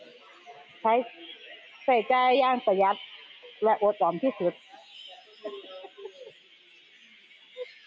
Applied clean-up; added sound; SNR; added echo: none; none; none; none.